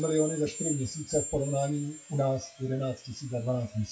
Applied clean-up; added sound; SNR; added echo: classical method WPE with log-MMSE.